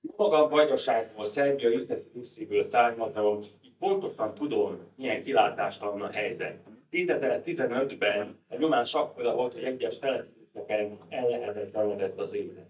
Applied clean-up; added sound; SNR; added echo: neural mask model DeepFilterNet 3.